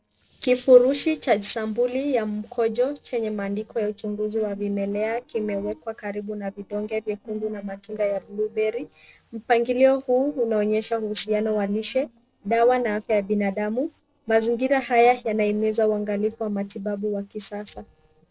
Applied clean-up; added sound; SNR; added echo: neural separator model SepFormer DNS4.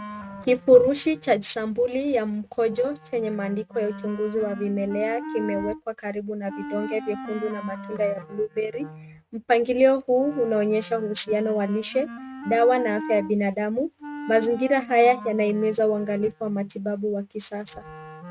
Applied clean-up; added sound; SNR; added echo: neural mask model RNNoise.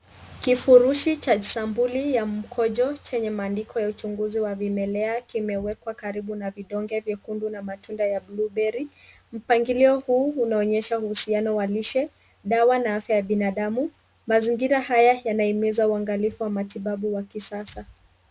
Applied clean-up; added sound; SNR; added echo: none; none; none; none.